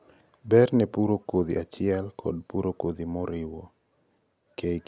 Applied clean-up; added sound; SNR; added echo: none; none; none; none.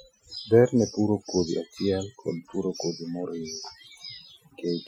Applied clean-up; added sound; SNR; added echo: classical method Wiener filter.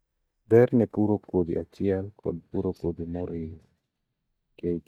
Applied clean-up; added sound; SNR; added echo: neural mask model DeepFilterNet 3.